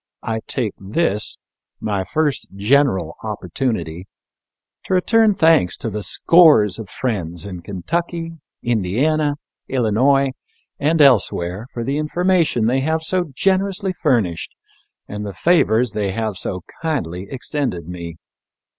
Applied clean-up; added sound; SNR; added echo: none; none; none; none.